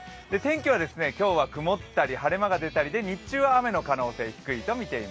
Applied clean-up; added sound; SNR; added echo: none; none; none; none.